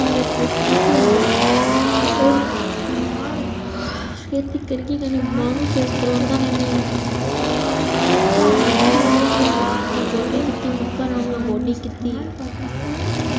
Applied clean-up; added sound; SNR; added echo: none; Engine; -3 dB; reverberation time 0.6 s.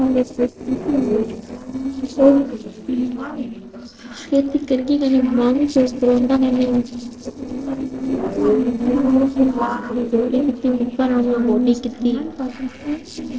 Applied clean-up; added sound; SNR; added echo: neural separator model SepFormer DNS4.